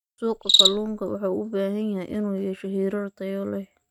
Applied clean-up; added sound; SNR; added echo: neural mask model RNNoise.